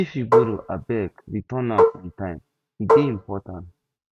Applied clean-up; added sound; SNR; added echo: neural mask model RNNoise.